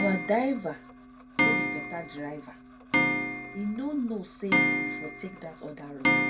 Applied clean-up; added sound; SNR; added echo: none; Clock; -4 dB; reverberation time 0.2 s.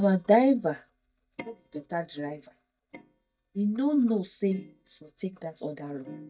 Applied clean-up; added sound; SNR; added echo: neural mask model DeepFilterNet 3.